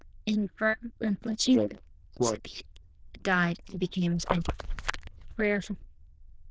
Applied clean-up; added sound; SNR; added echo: neural diffusion model UNIVERSE++.